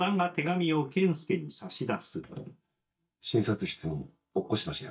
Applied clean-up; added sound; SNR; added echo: neural mask model DeepFilterNet 3.